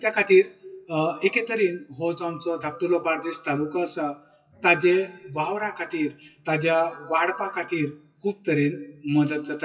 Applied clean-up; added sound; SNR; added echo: classical method WPE with log-MMSE.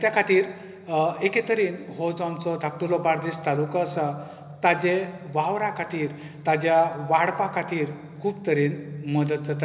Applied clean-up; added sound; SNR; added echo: none; none; none; none.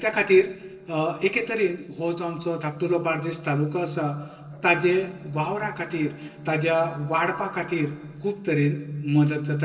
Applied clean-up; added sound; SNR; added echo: neural separator model SepFormer DNS4.